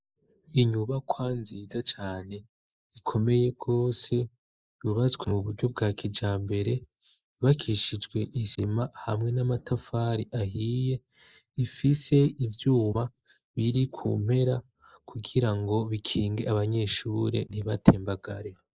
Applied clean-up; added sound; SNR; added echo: neural mask model Resemble Enhance denoiser.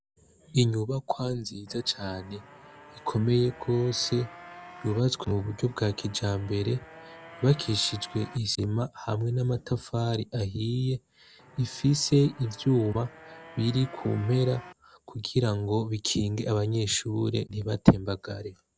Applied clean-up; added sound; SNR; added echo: none; Motorcycle; 20 dB; none.